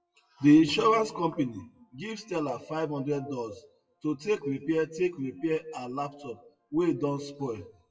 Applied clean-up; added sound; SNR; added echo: classical method WPE with log-MMSE.